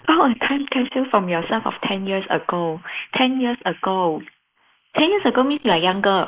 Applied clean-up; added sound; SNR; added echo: neural mask model Resemble Enhance denoiser.